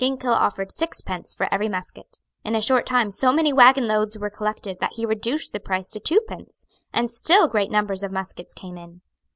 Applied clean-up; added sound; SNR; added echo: none; none; none; none.